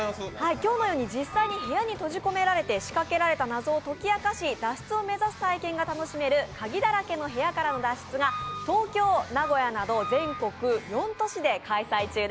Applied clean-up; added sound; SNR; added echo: none; Wind instrument, woodwind instrument; 11 dB; none.